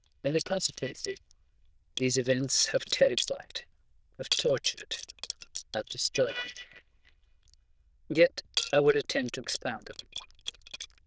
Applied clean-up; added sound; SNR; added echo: neural diffusion model UNIVERSE++.